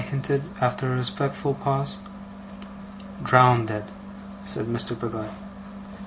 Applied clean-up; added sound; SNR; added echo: none; none; none; none.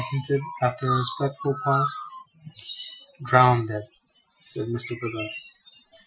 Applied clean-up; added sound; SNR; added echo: classical method Wiener filter.